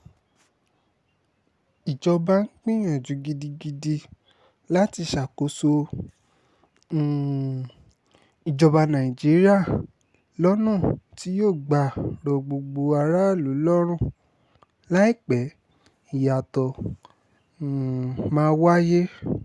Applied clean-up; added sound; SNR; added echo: none; none; none; none.